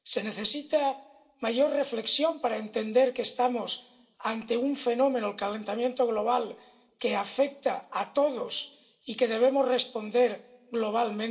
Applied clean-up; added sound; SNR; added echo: none; none; none; reverberation time 0.8 s.